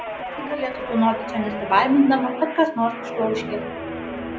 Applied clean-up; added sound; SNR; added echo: none; Guitar; 8 dB; reverberation time 0.5 s.